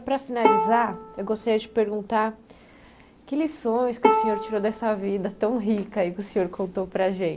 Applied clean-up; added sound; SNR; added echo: none; Bowed string instrument; 3 dB; none.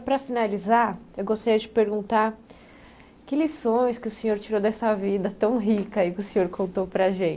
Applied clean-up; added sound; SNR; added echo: none; none; none; none.